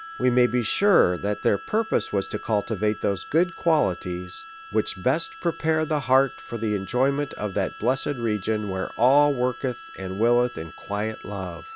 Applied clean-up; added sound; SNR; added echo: none; Harmonica; 17 dB; none.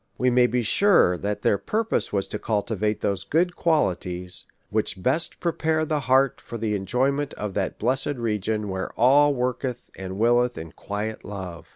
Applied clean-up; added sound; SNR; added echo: none; none; none; none.